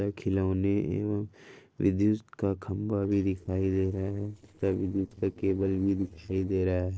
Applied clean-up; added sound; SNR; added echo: neural separator model SepFormer DNS4.